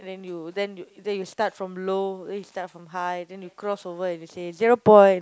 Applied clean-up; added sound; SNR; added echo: none; none; none; none.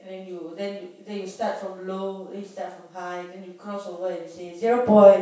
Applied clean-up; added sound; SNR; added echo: none; none; none; reverberation time 0.7 s.